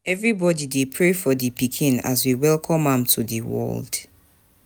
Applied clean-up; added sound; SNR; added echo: none; none; none; none.